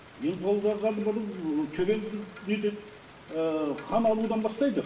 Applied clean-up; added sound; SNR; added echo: none; Rain; 20 dB; reverberation time 0.7 s.